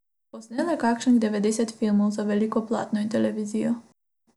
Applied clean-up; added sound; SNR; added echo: none; none; none; none.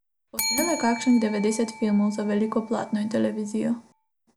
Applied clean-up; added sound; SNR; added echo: none; Bell; 11 dB; none.